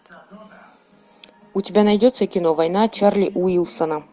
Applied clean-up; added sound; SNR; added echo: none; none; none; none.